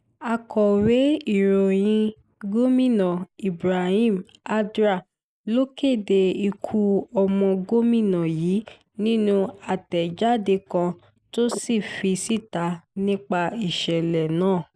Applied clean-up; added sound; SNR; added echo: neural mask model Resemble Enhance denoiser.